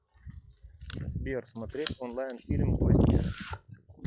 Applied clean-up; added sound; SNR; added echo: classical method log-MMSE.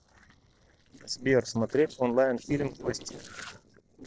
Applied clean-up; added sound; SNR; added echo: neural separator model SepFormer DNS4.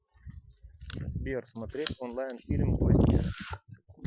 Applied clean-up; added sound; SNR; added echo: classical method Wiener filter.